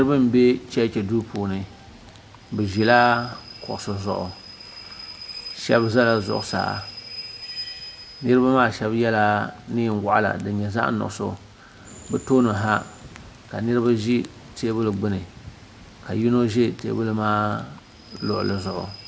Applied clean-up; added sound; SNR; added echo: none; Rain / Train; 18 dB; reverberation time 1.1 s.